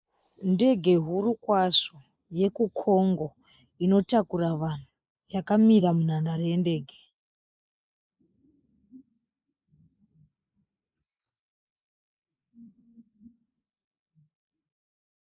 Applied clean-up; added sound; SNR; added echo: neural mask model Resemble Enhance denoiser.